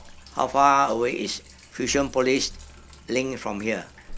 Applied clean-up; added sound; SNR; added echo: none; Sink (filling or washing); 18 dB; none.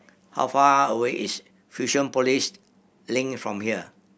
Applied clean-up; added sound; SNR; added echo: none; none; none; none.